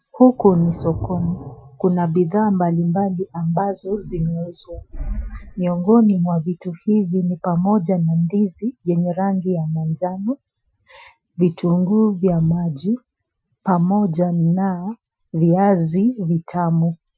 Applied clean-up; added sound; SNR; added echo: classical method Wiener filter.